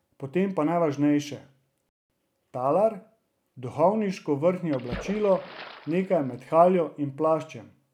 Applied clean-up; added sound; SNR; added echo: none; Splash, splatter; 16 dB; none.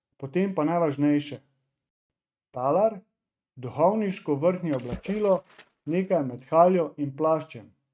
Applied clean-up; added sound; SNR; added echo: neural mask model RNNoise.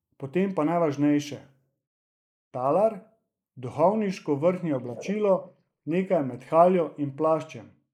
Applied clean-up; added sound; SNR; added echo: neural mask model Resemble Enhance denoiser.